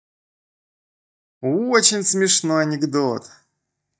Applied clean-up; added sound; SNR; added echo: neural mask model DeepFilterNet 3.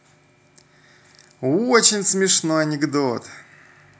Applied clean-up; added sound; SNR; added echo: none; none; none; none.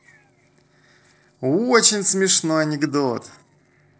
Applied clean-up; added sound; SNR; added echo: neural separator model SepFormer DNS4.